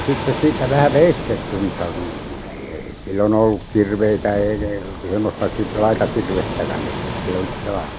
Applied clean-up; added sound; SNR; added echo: none; Waves, surf; 7 dB; none.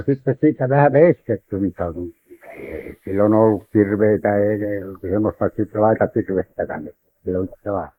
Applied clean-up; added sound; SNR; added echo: neural mask model Resemble Enhance denoiser.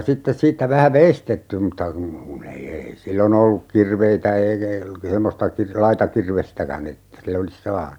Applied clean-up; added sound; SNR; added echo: none; none; none; none.